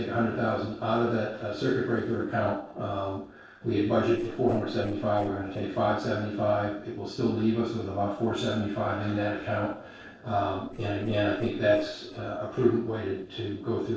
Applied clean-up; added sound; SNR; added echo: neural separator model SepFormer DNS4.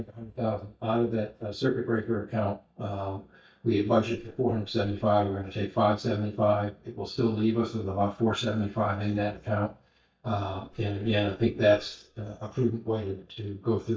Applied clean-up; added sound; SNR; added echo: neural mask model DeepFilterNet 3.